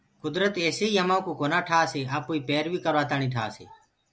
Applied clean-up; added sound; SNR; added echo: none; none; none; none.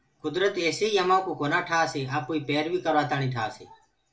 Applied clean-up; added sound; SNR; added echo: none; none; none; reverberation time 0.2 s.